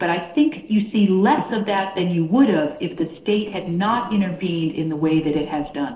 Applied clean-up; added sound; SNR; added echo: neural separator model SepFormer DNS4.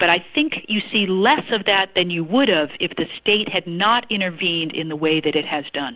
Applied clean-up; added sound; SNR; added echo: none; none; none; none.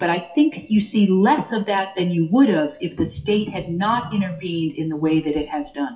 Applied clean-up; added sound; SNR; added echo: classical method WPE with log-MMSE.